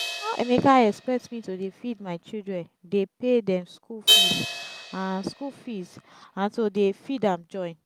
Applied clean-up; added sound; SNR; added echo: none; Crash cymbal; 4 dB; none.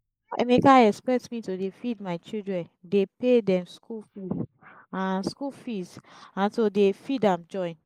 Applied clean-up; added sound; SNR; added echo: neural mask model Resemble Enhance denoiser.